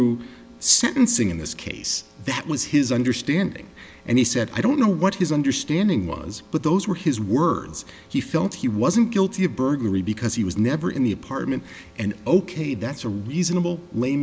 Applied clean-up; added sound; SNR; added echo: none; none; none; none.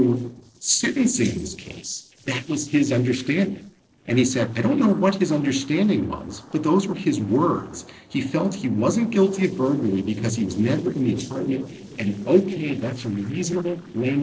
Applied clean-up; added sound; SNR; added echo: neural separator model SepFormer DNS4.